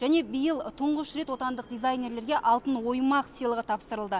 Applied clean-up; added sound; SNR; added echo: none; none; none; none.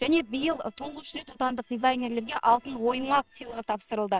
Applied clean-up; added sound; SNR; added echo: neural separator model SepFormer WHAMR!.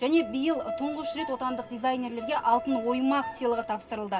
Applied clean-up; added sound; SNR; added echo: none; Bowed string instrument; 10 dB; reverberation time 0.2 s.